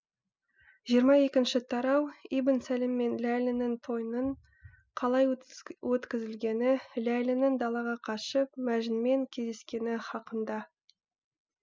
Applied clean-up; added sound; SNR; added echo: none; none; none; none.